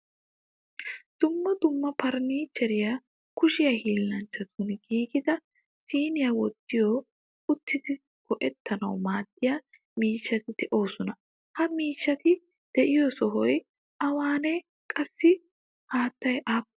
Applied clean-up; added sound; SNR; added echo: none; none; none; none.